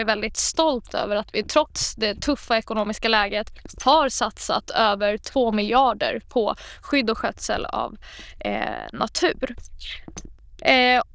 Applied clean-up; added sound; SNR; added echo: neural diffusion model UNIVERSE++.